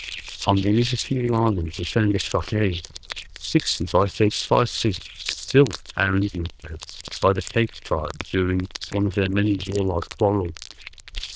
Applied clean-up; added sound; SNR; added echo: neural diffusion model UNIVERSE++.